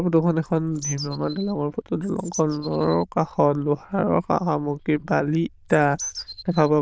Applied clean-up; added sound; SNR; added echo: neural diffusion model UNIVERSE++.